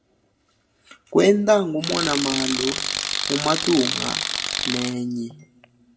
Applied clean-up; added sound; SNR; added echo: none; Tools; 2 dB; reverberation time 0.4 s.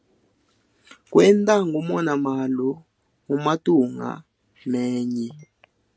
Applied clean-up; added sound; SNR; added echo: none; none; none; none.